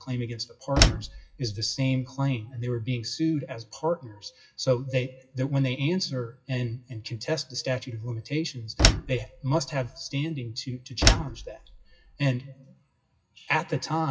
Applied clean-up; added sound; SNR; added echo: classical method WPE with log-MMSE.